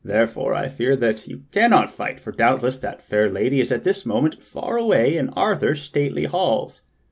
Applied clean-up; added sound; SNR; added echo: none; none; none; none.